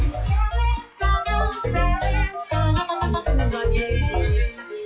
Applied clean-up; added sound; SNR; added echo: classical method log-MMSE.